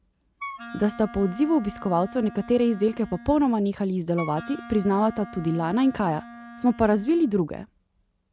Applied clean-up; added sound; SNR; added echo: none; Wind instrument, woodwind instrument; 17 dB; none.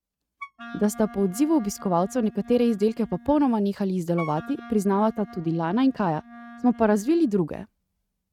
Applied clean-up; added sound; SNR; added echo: neural mask model RNNoise.